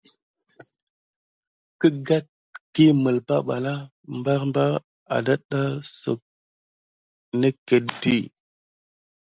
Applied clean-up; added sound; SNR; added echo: none; none; none; none.